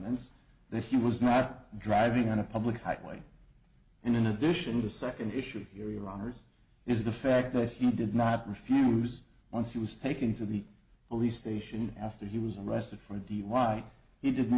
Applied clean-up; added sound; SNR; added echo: none; none; none; none.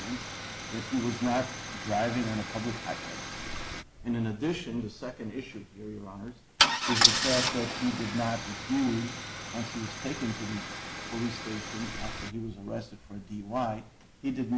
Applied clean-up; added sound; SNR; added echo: none; Idling / Engine starting / Car; 1 dB; none.